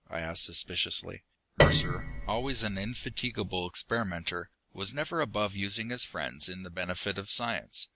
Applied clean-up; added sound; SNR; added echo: none; Piano; -3 dB; none.